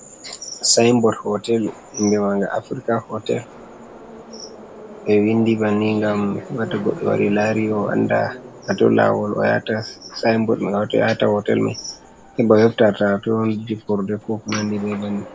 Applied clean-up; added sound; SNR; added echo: none; Subway, metro, underground; 20 dB; none.